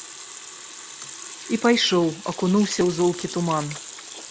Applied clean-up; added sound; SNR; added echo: none; Sink (filling or washing) / Water tap, faucet; 13 dB; none.